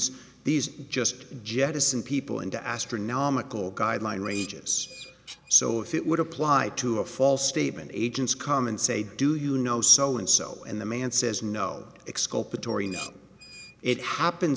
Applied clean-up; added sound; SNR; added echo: none; Dishes, pots, and pans; 18 dB; none.